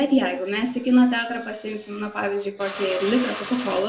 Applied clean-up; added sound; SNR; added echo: none; Drill; 13 dB; reverberation time 0.2 s.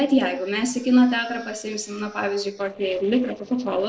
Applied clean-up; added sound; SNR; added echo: neural separator model SepFormer DNS4.